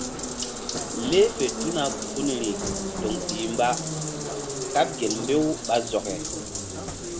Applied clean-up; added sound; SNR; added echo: none; Bathtub (filling or washing) + Subway, metro, underground; 3 dB; none.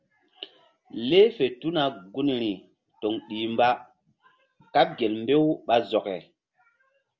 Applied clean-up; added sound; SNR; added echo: none; none; none; none.